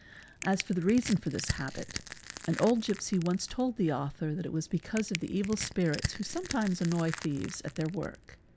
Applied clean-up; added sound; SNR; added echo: none; Crushing; 11 dB; none.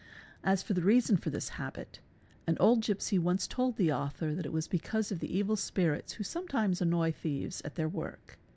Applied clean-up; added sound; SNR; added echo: none; none; none; none.